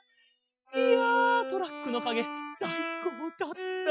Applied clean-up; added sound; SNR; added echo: classical method Wiener filter.